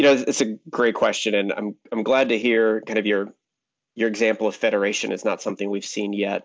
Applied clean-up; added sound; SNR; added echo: none; none; none; none.